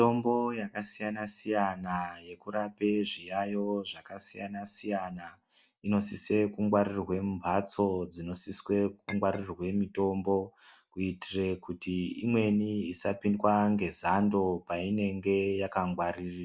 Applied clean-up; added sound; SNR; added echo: none; Chink, clink; 16 dB; none.